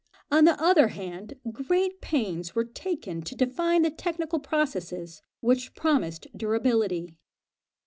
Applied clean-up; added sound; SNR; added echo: none; none; none; none.